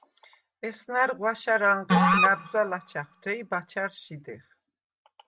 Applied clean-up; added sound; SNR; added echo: none; Musical instrument; -2 dB; none.